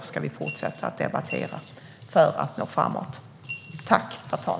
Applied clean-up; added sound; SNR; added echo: none; Coin (dropping) / Glass; 16 dB; none.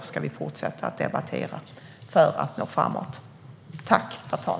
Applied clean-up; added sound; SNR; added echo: none; none; none; none.